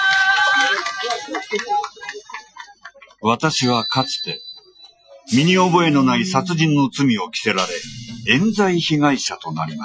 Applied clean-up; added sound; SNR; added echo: classical method Wiener filter.